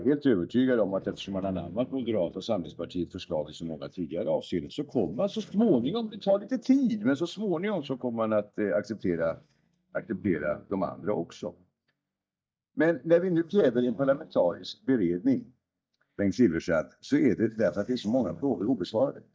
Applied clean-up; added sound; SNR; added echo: neural mask model DeepFilterNet 3.